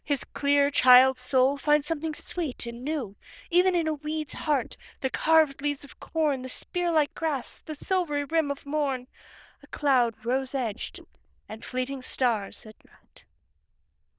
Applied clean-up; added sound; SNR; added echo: neural diffusion model UNIVERSE++.